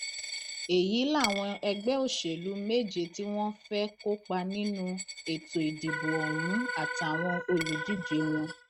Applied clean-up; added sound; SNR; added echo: neural mask model RNNoise.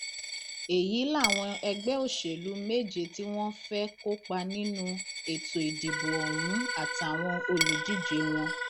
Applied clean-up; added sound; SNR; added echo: none; Organ + Coin (dropping); 3 dB; none.